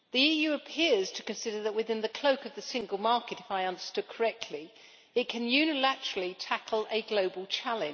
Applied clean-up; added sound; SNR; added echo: none; none; none; none.